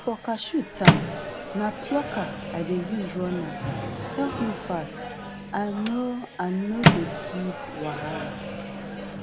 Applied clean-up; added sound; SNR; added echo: none; Microwave oven; -2 dB; none.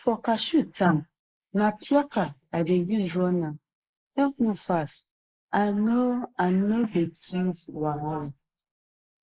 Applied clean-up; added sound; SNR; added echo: neural mask model Resemble Enhance denoiser.